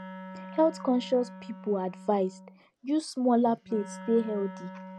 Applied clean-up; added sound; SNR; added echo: none; Wind instrument, woodwind instrument; 15 dB; none.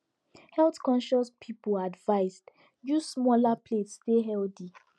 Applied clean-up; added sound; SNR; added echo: none; none; none; none.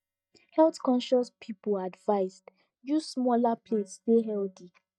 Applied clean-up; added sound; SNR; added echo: neural mask model DeepFilterNet 3.